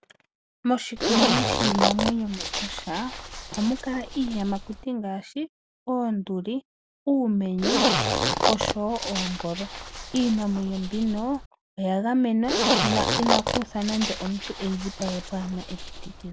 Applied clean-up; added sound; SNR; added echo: none; Zipper (clothing); 0 dB; none.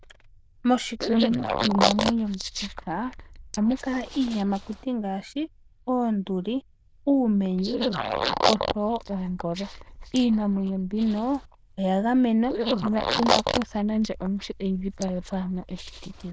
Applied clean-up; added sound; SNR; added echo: neural diffusion model UNIVERSE++.